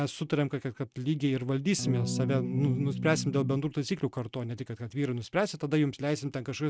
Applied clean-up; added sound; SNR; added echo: neural mask model RNNoise.